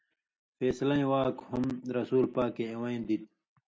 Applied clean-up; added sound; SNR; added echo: none; none; none; none.